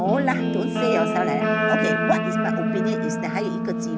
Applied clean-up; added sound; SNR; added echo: none; Guitar; -3 dB; none.